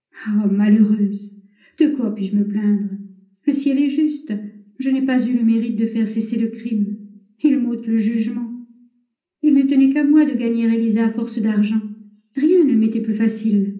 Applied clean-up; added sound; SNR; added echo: none; none; none; reverberation time 0.5 s.